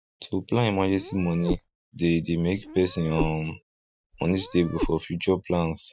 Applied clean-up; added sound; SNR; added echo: neural mask model RNNoise.